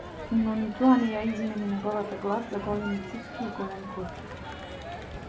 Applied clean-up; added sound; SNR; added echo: none; Crowd; 10 dB; none.